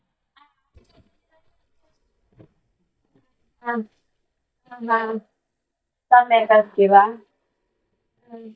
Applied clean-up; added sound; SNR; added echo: neural mask model DeepFilterNet 3.